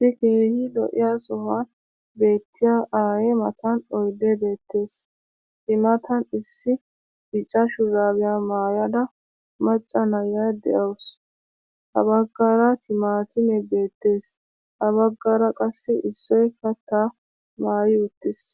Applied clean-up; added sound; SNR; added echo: none; none; none; none.